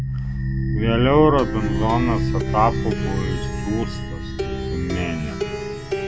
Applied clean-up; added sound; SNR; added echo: none; Plucked string instrument; 0 dB; none.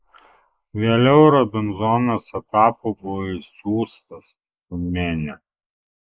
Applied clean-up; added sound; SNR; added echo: neural mask model Resemble Enhance denoiser.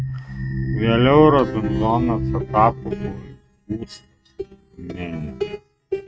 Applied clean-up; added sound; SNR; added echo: neural mask model RNNoise.